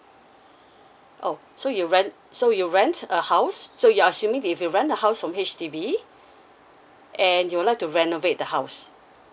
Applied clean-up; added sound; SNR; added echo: none; none; none; none.